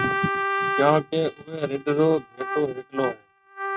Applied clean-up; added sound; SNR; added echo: neural mask model RNNoise.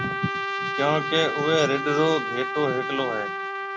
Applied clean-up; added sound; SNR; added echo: none; Trumpet; 3 dB; none.